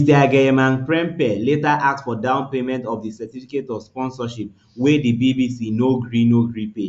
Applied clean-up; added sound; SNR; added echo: none; none; none; none.